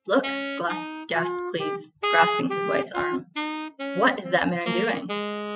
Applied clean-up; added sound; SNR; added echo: classical method Wiener filter.